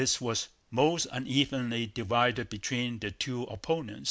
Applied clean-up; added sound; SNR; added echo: none; none; none; none.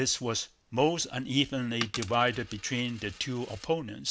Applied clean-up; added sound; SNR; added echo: none; Coin (dropping); 16 dB; none.